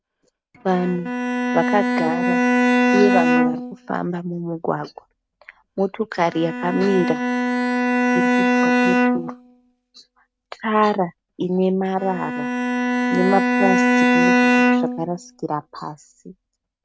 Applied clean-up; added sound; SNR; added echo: neural mask model RNNoise.